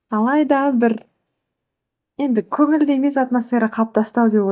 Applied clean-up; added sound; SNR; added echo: neural mask model DeepFilterNet 3.